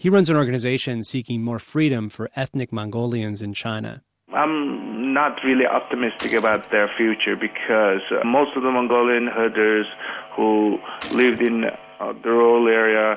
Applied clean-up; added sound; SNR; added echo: none; Gunshot, gunfire; 20 dB; none.